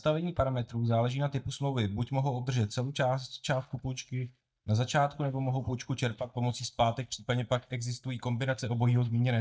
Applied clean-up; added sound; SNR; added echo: neural mask model DeepFilterNet 3.